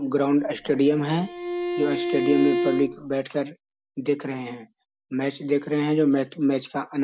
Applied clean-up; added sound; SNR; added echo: none; Bowed string instrument; 3 dB; none.